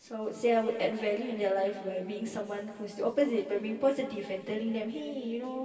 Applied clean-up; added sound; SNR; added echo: none; none; none; reverberation time 2.6 s.